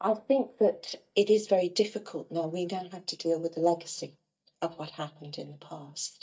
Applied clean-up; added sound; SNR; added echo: neural mask model DeepFilterNet 3.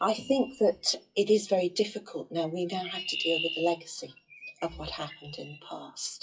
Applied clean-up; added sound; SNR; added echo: classical method WPE with log-MMSE.